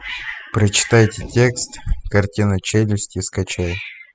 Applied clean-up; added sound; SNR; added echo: classical method spectral subtraction.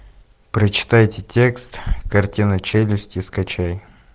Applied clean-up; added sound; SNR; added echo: none; none; none; none.